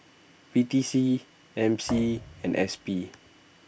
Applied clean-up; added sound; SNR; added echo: none; Thump, thud; 15 dB; none.